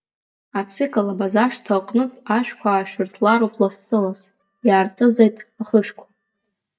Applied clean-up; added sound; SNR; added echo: neural mask model DeepFilterNet 3.